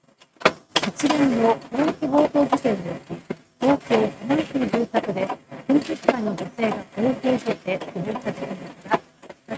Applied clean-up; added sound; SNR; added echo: neural mask model RNNoise.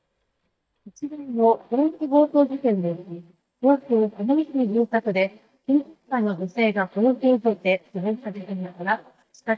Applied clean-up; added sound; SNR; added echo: neural mask model DeepFilterNet 3.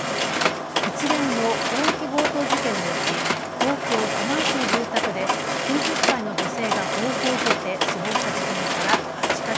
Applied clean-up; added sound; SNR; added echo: none; Mechanisms; -5 dB; none.